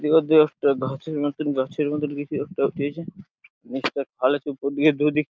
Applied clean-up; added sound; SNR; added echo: none; none; none; none.